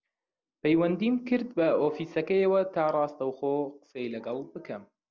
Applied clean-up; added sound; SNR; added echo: none; none; none; none.